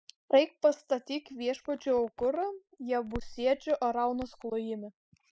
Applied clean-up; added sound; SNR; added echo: classical method spectral subtraction.